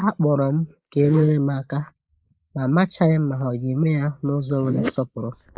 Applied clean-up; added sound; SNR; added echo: neural mask model Resemble Enhance denoiser.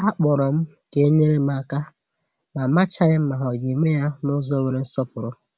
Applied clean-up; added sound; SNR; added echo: none; none; none; none.